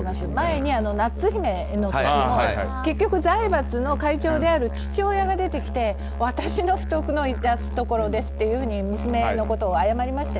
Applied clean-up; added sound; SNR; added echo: none; Musical instrument; 5 dB; none.